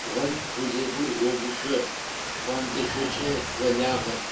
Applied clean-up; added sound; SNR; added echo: none; Water; 4 dB; reverberation time 0.2 s.